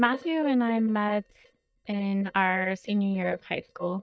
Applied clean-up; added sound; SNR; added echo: neural mask model DeepFilterNet 3.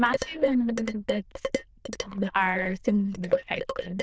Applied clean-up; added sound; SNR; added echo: neural diffusion model UNIVERSE++.